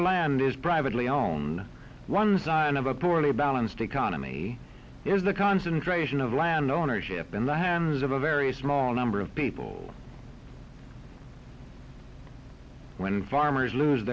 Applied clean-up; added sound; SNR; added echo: none; none; none; none.